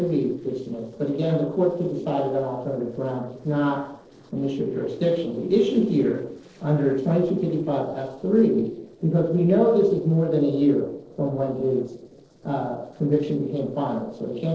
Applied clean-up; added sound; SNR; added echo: neural separator model SepFormer DNS4.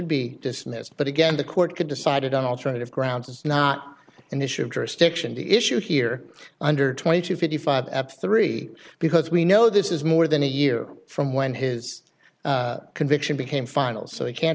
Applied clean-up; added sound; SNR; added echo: none; none; none; none.